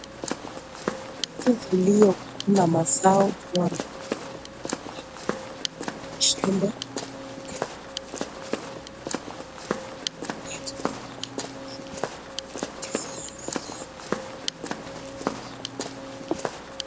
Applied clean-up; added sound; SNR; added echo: none; Walk, footsteps; 5 dB; none.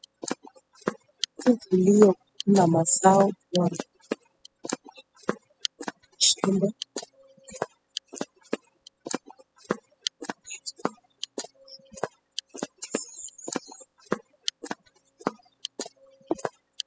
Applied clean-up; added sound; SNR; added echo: classical method spectral subtraction.